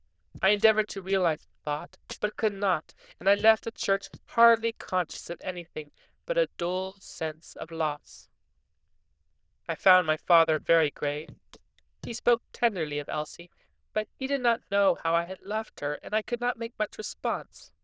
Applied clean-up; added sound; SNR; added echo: neural diffusion model UNIVERSE++.